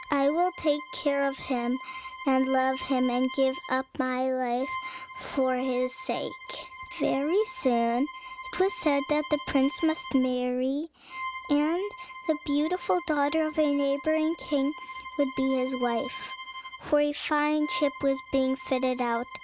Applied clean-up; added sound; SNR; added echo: none; Bowed string instrument; 13 dB; none.